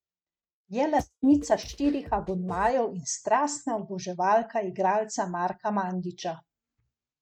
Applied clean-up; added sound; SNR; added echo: neural mask model RNNoise.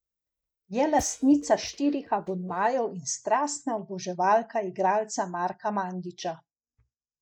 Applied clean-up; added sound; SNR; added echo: neural mask model DeepFilterNet 3.